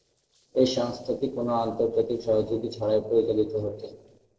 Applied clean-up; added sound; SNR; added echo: neural separator model SepFormer DNS4.